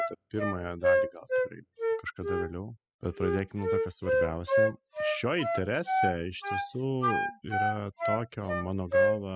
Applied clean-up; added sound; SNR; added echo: classical method spectral subtraction.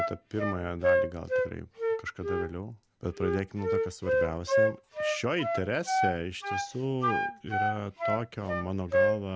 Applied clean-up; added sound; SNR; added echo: none; Wind instrument, woodwind instrument; -4 dB; none.